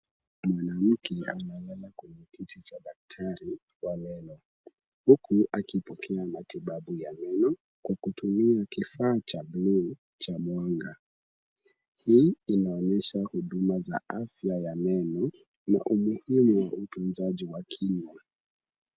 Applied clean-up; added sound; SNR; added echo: none; none; none; none.